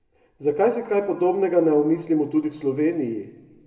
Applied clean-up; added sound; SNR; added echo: none; none; none; reverberation time 1.1 s.